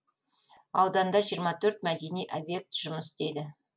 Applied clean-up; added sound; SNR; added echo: none; none; none; none.